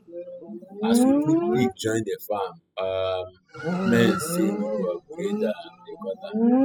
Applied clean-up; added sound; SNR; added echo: classical method spectral subtraction.